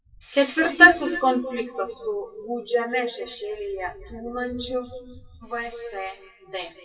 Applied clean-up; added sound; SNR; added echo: classical method WPE with log-MMSE.